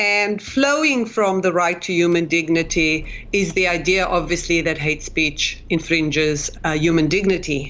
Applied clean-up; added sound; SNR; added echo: none; Idling / Engine starting / Door / Car; 17 dB; none.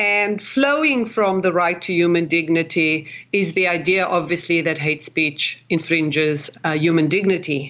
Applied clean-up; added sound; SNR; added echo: none; none; none; none.